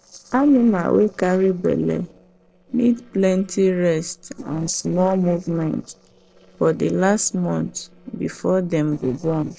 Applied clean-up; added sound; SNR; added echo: neural separator model SepFormer DNS4.